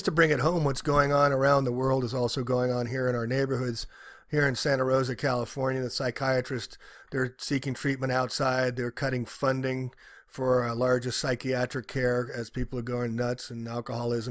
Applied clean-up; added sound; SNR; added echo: none; none; none; none.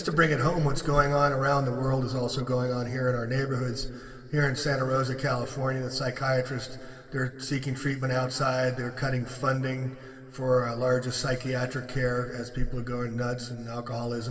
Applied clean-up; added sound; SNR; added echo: none; none; none; reverberation time 2.6 s.